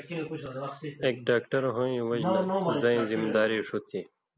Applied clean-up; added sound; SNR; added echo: none; none; none; none.